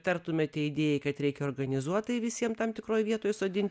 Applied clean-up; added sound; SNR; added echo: none; none; none; none.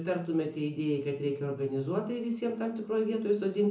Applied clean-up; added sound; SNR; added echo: none; none; none; reverberation time 0.6 s.